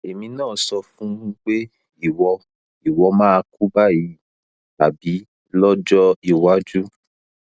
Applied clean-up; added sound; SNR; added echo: none; none; none; none.